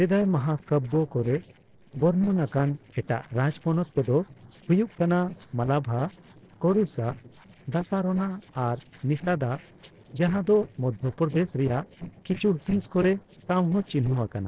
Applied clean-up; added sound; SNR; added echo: neural separator model SepFormer DNS4.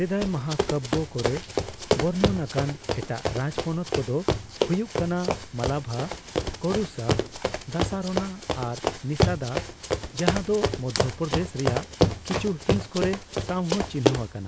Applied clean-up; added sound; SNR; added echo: none; Run; -1 dB; none.